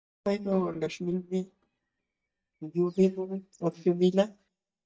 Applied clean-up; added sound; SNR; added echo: neural mask model DeepFilterNet 3.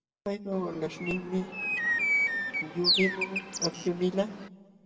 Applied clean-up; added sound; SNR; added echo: none; Bird; -2 dB; reverberation time 1.1 s.